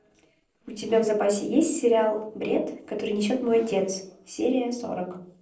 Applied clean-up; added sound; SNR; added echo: neural separator model SepFormer DNS4.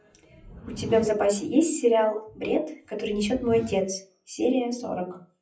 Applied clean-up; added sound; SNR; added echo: classical method WPE with log-MMSE.